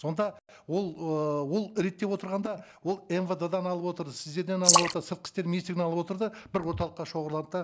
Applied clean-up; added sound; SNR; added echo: neural mask model Resemble Enhance denoiser.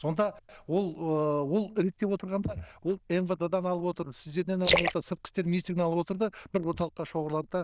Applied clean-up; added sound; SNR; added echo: neural diffusion model UNIVERSE++.